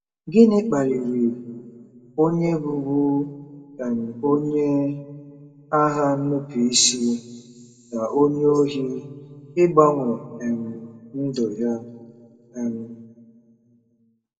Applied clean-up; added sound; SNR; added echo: none; none; none; reverberation time 1.1 s.